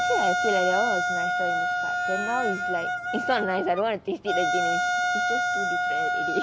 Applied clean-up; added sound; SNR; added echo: none; Wind instrument, woodwind instrument; -3 dB; none.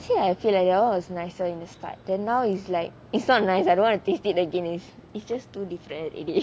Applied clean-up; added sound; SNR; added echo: none; none; none; none.